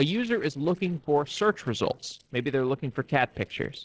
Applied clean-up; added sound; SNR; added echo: neural separator model SepFormer DNS4.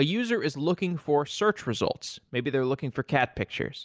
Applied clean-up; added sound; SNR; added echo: none; none; none; none.